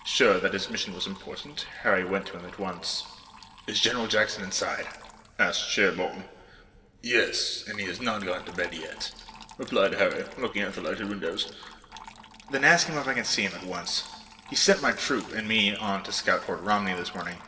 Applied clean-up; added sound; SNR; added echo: none; Trickle, dribble / Water tap, faucet; 20 dB; reverberation time 2.2 s.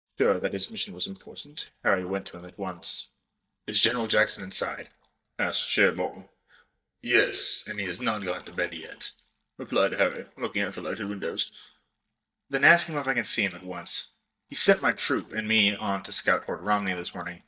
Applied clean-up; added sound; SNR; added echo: neural mask model DeepFilterNet 3.